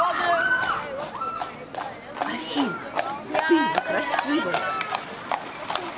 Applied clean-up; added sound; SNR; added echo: none; Livestock, farm animals, working animals; -5 dB; none.